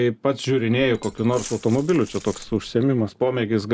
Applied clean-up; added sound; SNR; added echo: none; Glass; 19 dB; none.